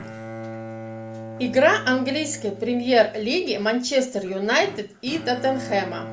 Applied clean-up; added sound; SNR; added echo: none; Bowed string instrument; 14 dB; none.